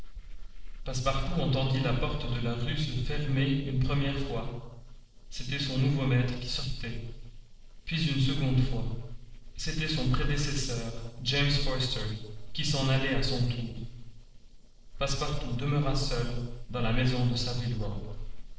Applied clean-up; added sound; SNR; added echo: neural separator model SepFormer DNS4.